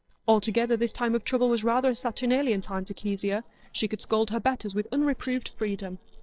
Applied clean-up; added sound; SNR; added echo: neural separator model SepFormer DNS4.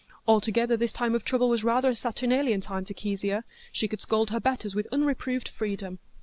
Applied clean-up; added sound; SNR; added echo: none; none; none; none.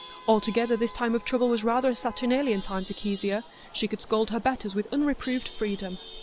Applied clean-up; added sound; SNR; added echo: none; Chatter / Traffic noise, roadway noise / Vehicle horn, car horn, honking / Engine; 18 dB; none.